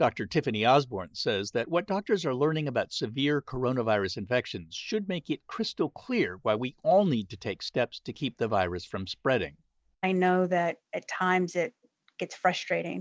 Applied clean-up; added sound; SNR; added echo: none; none; none; none.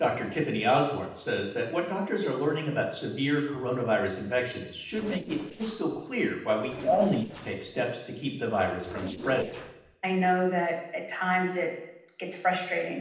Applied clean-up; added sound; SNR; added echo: neural separator model SepFormer DNS4.